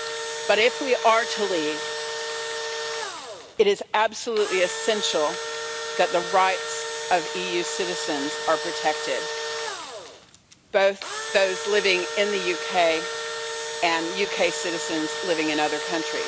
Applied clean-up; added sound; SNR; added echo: none; Engine / Drill; 5 dB; none.